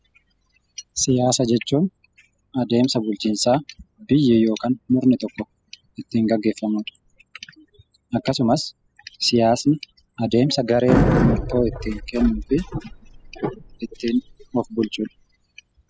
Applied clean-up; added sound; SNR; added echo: classical method spectral subtraction.